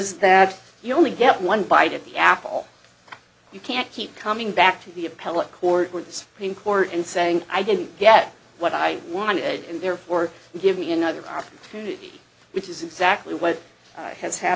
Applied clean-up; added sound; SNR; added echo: none; none; none; none.